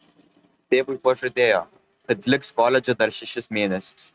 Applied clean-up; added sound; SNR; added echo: neural mask model RNNoise.